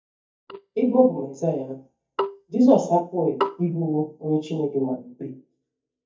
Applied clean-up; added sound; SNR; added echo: neural mask model DeepFilterNet 3.